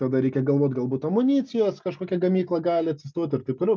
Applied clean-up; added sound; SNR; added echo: none; none; none; none.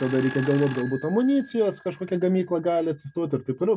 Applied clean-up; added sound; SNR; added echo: none; Telephone; 11 dB; none.